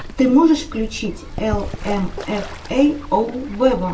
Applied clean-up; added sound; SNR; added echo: none; Bird / Fowl; 13 dB; reverberation time 0.2 s.